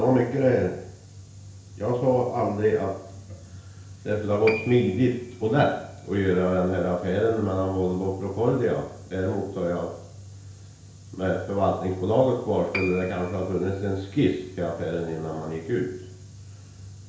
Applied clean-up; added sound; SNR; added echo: none; Piano; 20 dB; reverberation time 0.5 s.